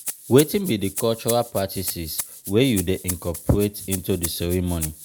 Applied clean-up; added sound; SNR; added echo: none; Rattle (instrument); 11 dB; none.